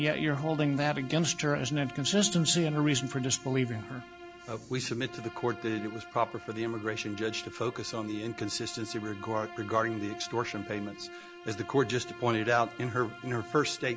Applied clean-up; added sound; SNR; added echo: none; Bowed string instrument; 15 dB; none.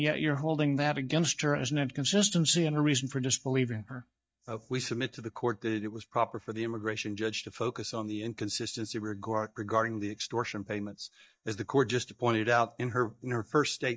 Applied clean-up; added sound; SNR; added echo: neural mask model DeepFilterNet 3.